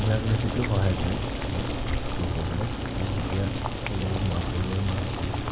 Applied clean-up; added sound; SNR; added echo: none; Boiling; 0 dB; none.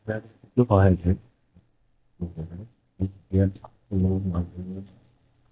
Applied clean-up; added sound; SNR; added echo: neural mask model DeepFilterNet 3.